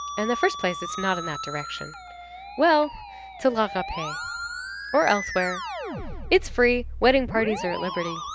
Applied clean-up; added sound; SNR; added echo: none; Musical instrument; 8 dB; none.